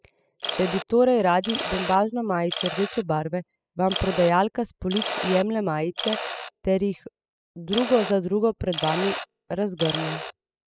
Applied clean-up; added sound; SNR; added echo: classical method spectral subtraction.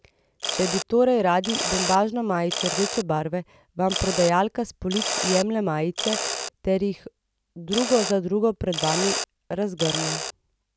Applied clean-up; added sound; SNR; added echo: none; Mechanisms; 6 dB; none.